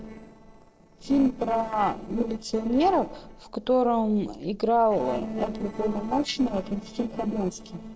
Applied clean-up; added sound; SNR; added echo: neural separator model SepFormer DNS4.